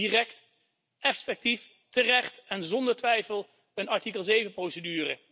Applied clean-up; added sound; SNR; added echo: none; none; none; none.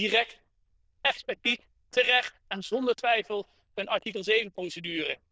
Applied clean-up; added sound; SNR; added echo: neural diffusion model UNIVERSE++.